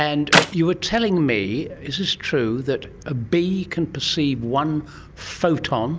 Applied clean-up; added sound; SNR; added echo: none; Clapping; -1 dB; none.